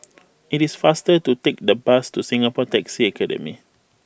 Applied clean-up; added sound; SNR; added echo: none; none; none; none.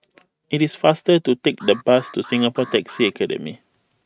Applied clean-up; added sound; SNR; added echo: neural mask model RNNoise.